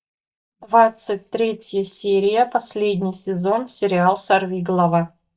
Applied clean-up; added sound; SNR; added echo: neural mask model DeepFilterNet 3.